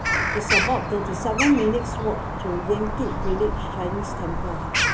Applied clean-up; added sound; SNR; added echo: none; Bird vocalization, bird call, bird song; -1 dB; none.